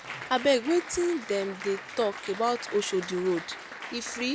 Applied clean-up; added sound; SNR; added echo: none; Applause; 12 dB; none.